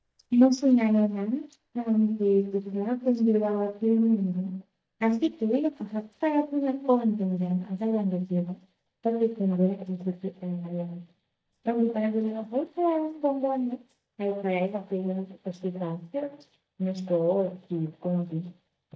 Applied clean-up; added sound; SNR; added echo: neural mask model DeepFilterNet 3.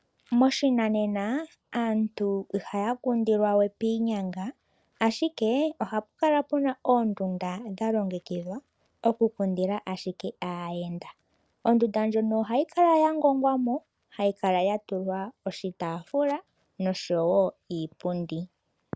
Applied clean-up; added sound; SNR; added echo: none; none; none; none.